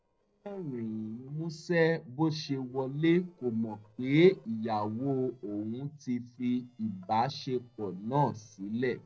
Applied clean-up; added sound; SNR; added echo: neural separator model SepFormer DNS4.